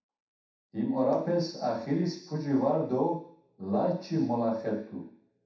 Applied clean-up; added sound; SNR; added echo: none; none; none; reverberation time 0.7 s.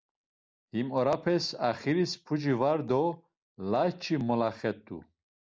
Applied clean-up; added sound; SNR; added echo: none; none; none; none.